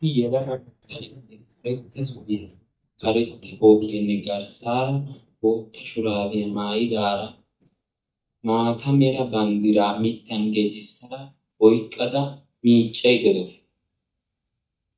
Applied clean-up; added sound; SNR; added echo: neural mask model DeepFilterNet 3.